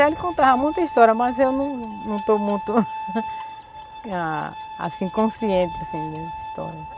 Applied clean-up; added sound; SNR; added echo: none; Bowed string instrument; 11 dB; none.